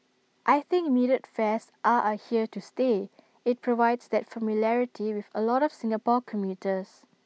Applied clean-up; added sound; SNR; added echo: none; none; none; none.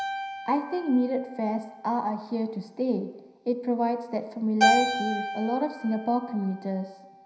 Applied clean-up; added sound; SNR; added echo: none; Keyboard (musical); 4 dB; reverberation time 0.9 s.